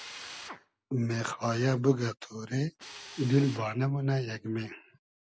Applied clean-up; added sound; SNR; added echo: none; Drill; 19 dB; none.